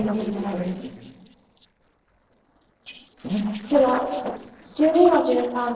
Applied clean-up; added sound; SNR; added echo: neural separator model SepFormer DNS4.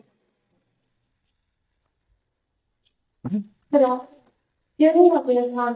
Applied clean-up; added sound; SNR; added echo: neural mask model DeepFilterNet 3.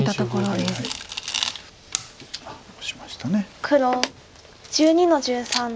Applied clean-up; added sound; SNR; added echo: none; none; none; none.